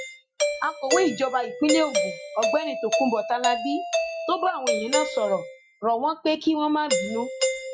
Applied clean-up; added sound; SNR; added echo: classical method Wiener filter.